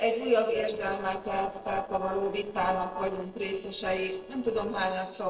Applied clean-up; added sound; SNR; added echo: neural separator model SepFormer DNS4.